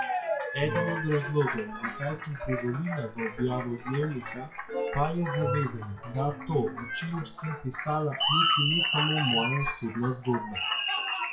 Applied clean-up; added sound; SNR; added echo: classical method WPE with log-MMSE.